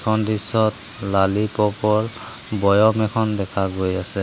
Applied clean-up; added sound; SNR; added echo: none; none; none; none.